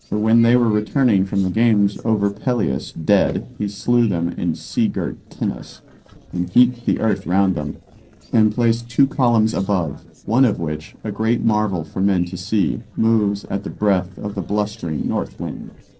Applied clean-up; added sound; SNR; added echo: neural separator model SepFormer DNS4.